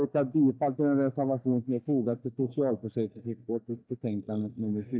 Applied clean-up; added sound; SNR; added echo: neural mask model DeepFilterNet 3.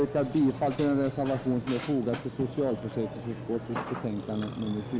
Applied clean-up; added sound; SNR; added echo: none; Burping, eructation; 10 dB; none.